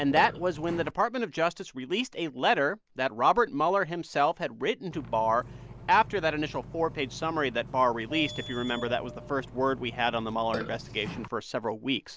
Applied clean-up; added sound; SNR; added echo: none; Burping, eructation; 15 dB; none.